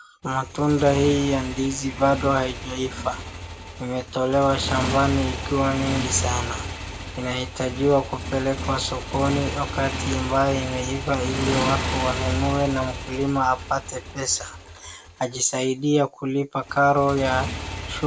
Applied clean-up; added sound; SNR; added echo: none; Motorcycle; 6 dB; none.